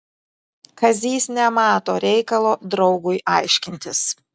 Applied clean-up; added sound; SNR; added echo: none; none; none; none.